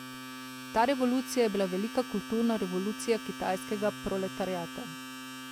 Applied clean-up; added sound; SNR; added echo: none; Domestic sounds, home sounds; 10 dB; none.